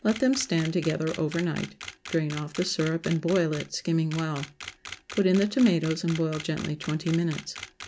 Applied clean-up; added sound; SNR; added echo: none; Camera; 15 dB; none.